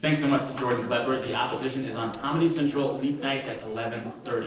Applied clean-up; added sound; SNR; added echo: neural separator model SepFormer DNS4.